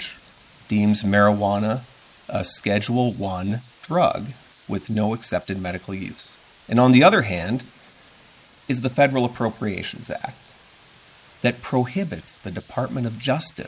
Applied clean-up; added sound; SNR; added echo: neural mask model Resemble Enhance denoiser.